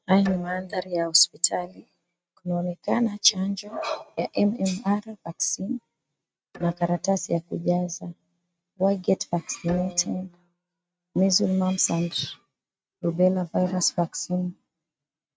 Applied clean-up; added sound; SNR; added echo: neural mask model RNNoise.